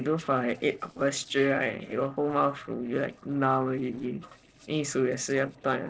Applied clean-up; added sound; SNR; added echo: neural separator model SepFormer DNS4.